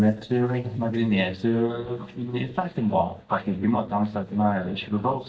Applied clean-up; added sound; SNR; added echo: neural mask model DeepFilterNet 3.